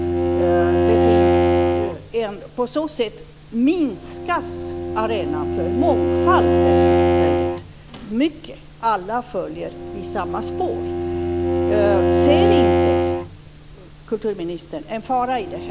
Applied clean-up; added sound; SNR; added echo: none; Bowed string instrument; -4 dB; none.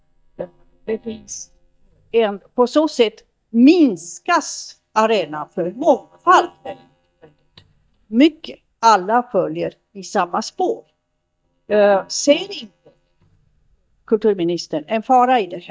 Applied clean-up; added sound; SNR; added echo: neural mask model DeepFilterNet 3.